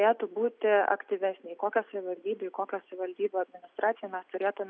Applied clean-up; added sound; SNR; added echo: none; none; none; none.